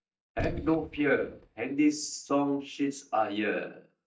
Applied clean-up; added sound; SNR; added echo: neural mask model DeepFilterNet 3.